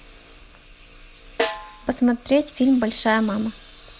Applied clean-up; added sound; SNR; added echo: none; Engine + Snare drum; 12 dB; none.